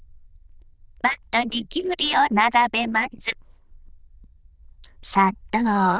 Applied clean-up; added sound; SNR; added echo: neural diffusion model UNIVERSE++.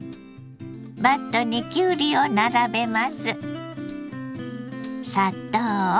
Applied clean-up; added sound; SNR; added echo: none; none; none; none.